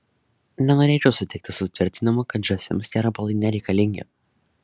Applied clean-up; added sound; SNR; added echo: none; none; none; none.